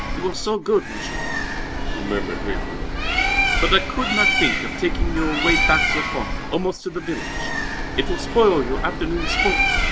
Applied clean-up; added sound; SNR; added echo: none; Bird; -2 dB; none.